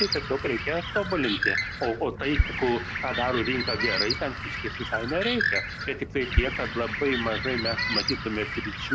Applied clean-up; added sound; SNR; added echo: none; Bird; 0 dB; none.